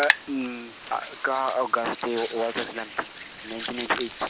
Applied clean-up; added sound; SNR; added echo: neural mask model Resemble Enhance denoiser.